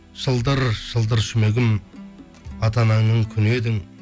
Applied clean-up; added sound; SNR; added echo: none; none; none; none.